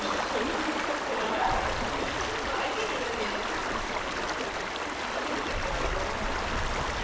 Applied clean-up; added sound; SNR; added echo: none; Stream; -5 dB; reverberation time 1.3 s.